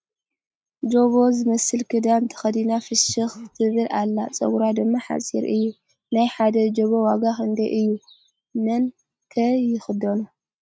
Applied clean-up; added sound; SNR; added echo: neural mask model RNNoise.